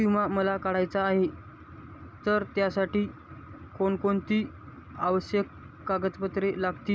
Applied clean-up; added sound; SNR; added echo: none; none; none; none.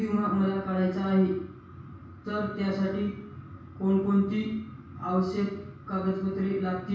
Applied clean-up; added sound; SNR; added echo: none; none; none; reverberation time 0.6 s.